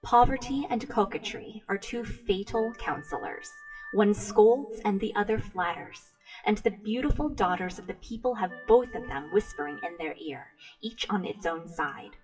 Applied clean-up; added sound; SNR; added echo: classical method WPE with log-MMSE.